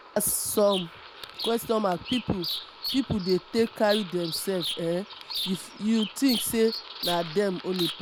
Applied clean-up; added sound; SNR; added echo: none; Bird vocalization, bird call, bird song; 9 dB; none.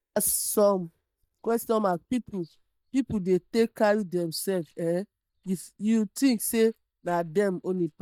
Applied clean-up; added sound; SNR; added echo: neural mask model DeepFilterNet 3.